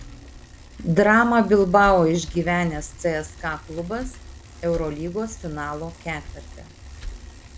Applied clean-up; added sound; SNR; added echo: none; Bicycle; 15 dB; none.